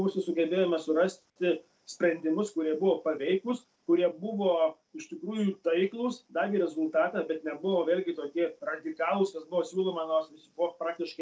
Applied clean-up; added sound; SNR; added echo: none; none; none; none.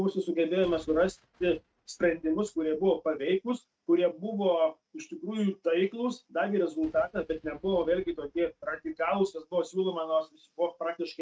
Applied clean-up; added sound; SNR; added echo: neural mask model RNNoise.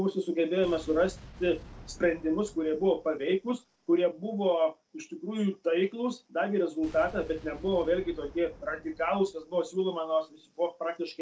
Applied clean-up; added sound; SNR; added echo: none; Boom; 19 dB; none.